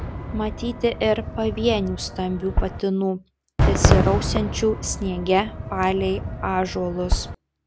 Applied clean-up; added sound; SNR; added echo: none; Fireworks; 1 dB; none.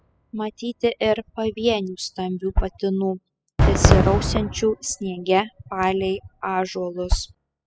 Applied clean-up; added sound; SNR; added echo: classical method spectral subtraction.